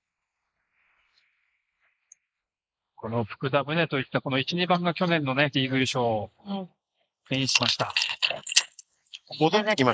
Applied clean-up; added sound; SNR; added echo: neural mask model Resemble Enhance denoiser.